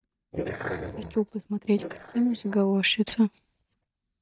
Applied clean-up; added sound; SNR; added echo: neural mask model DeepFilterNet 3.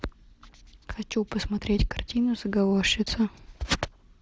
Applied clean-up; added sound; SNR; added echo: none; none; none; none.